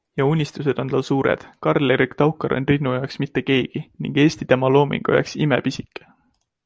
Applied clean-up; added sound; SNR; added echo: none; none; none; none.